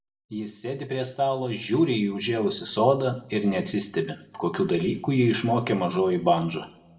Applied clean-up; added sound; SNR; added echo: none; none; none; reverberation time 0.6 s.